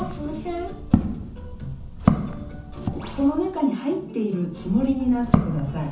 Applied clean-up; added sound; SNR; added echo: none; Walk, footsteps; 1 dB; reverberation time 0.9 s.